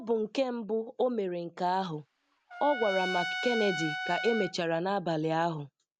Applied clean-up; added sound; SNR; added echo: none; Trumpet; 6 dB; none.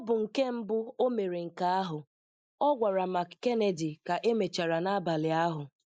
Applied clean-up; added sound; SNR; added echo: neural mask model Resemble Enhance denoiser.